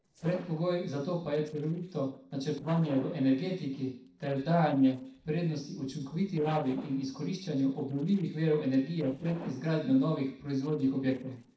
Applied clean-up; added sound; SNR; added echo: neural separator model SepFormer DNS4.